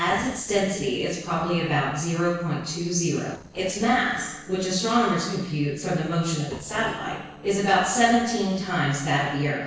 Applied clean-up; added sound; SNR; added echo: neural separator model SepFormer DNS4.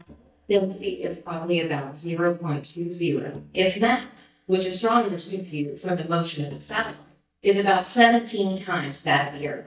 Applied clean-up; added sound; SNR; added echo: neural mask model DeepFilterNet 3.